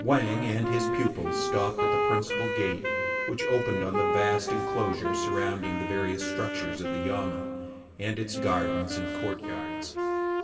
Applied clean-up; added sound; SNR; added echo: none; Wind instrument, woodwind instrument; -1 dB; reverberation time 2.9 s.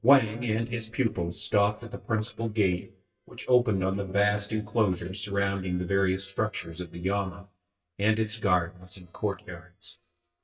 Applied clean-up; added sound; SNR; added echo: neural mask model DeepFilterNet 3.